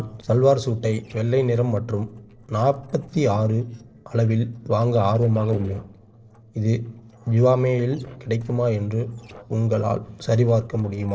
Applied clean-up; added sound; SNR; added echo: neural separator model SepFormer DNS4.